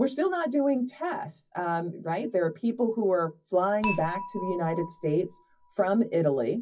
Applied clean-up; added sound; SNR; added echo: classical method WPE with log-MMSE.